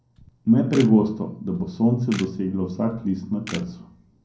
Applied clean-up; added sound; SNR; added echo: none; Camera; 20 dB; reverberation time 0.6 s.